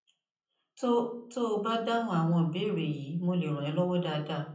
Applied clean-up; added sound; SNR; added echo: none; none; none; reverberation time 0.6 s.